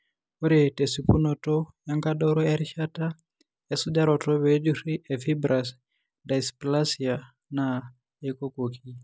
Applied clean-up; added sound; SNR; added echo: none; none; none; none.